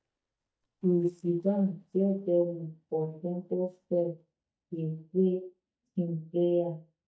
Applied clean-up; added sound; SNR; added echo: neural mask model DeepFilterNet 3.